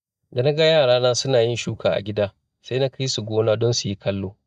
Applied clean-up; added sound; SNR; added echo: neural mask model DeepFilterNet 3.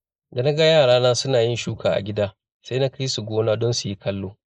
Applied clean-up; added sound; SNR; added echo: neural mask model Resemble Enhance denoiser.